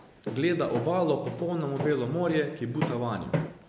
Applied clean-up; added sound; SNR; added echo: none; Walk, footsteps; 7 dB; none.